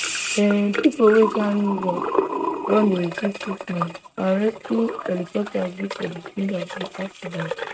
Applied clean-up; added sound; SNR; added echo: neural mask model RNNoise.